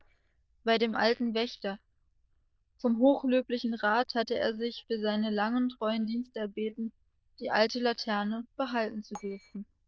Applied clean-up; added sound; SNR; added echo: neural diffusion model UNIVERSE++.